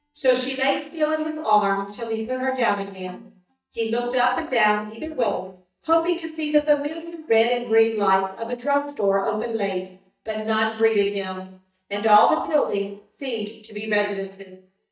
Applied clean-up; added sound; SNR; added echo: neural mask model DeepFilterNet 3.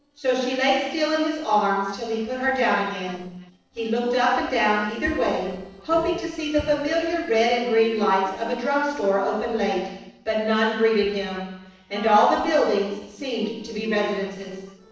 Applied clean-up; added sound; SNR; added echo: neural separator model SepFormer DNS4.